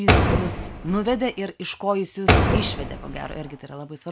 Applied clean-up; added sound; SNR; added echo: none; Door; -4 dB; none.